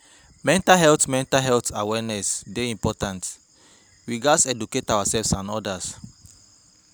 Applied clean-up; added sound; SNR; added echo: none; none; none; none.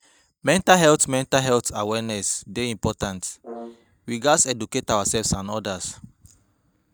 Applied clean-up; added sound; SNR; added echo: neural mask model DeepFilterNet 3.